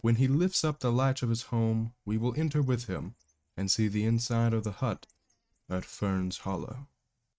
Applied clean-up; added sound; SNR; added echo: neural mask model RNNoise.